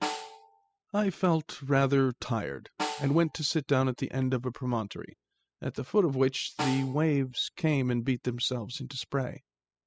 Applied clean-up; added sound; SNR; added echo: classical method spectral subtraction.